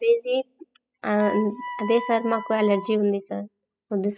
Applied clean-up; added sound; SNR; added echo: classical method spectral subtraction.